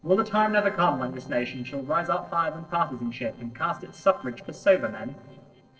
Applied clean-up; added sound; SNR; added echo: neural separator model SepFormer DNS4.